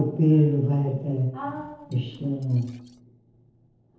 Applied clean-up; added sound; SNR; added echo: neural separator model SepFormer DNS4.